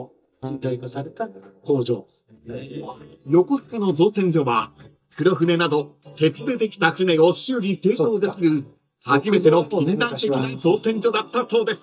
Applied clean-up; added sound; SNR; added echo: neural mask model DeepFilterNet 3.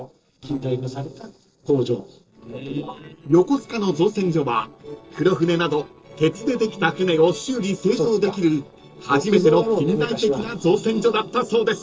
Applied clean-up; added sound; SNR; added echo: neural separator model SepFormer DNS4.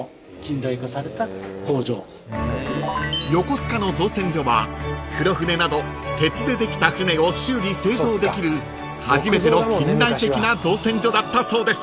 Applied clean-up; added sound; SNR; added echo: none; none; none; none.